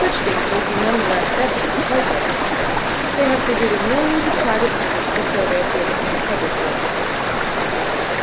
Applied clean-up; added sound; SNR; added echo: none; Stream; -4 dB; none.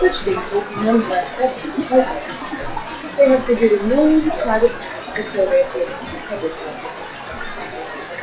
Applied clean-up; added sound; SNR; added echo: classical method log-MMSE.